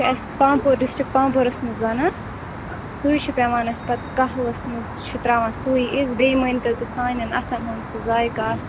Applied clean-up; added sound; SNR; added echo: none; Traffic noise, roadway noise; 10 dB; none.